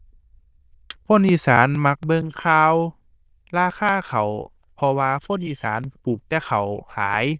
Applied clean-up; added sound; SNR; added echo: neural diffusion model UNIVERSE++.